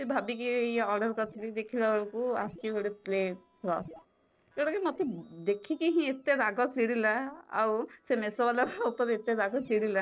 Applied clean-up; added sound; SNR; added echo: neural separator model SepFormer DNS4.